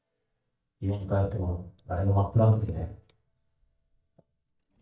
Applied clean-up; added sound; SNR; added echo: neural mask model DeepFilterNet 3.